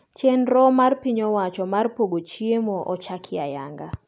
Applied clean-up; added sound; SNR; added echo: none; none; none; none.